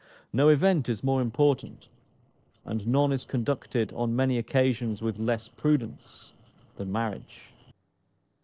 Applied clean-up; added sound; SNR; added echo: neural separator model SepFormer DNS4.